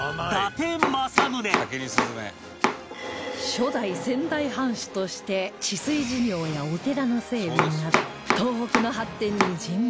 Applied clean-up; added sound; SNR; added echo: none; Domestic sounds, home sounds; 0 dB; none.